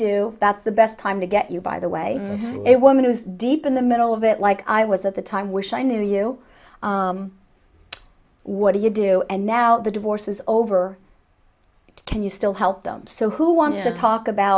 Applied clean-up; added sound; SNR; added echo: none; none; none; none.